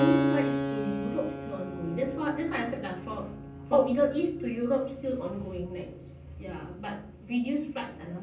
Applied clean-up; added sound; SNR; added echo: none; Keyboard (musical); 4 dB; reverberation time 0.6 s.